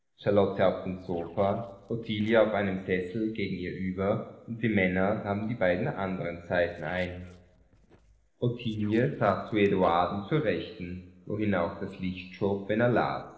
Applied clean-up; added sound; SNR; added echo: neural separator model SepFormer DNS4.